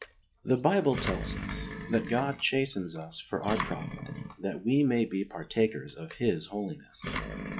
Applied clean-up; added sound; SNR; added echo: classical method log-MMSE.